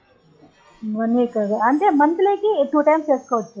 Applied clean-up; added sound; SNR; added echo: classical method log-MMSE.